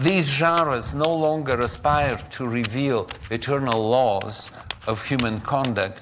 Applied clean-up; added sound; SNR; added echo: none; Walk, footsteps; 13 dB; none.